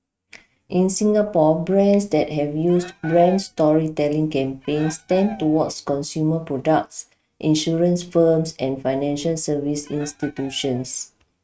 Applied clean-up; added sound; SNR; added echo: neural mask model RNNoise.